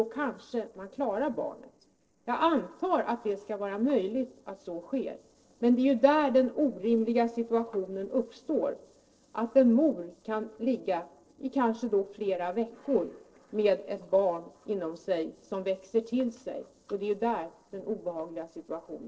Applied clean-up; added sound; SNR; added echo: neural separator model SepFormer DNS4.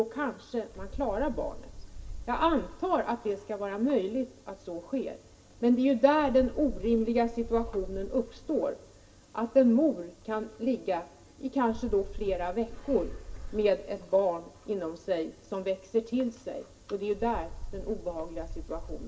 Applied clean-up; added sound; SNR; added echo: none; Bird; 13 dB; reverberation time 0.1 s.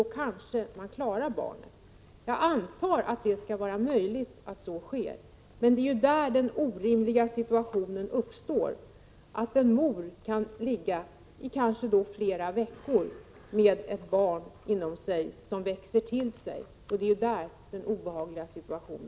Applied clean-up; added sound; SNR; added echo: none; none; none; none.